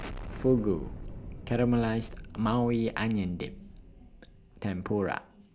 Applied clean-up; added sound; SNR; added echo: none; Explosion; 12 dB; none.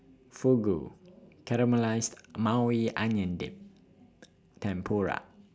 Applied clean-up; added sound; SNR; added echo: none; none; none; none.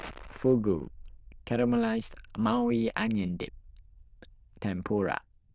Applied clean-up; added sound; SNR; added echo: neural diffusion model UNIVERSE++.